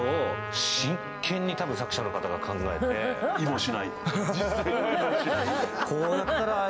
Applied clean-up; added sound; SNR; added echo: none; Trumpet; 10 dB; none.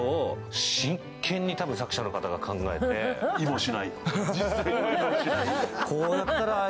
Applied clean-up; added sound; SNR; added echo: none; none; none; none.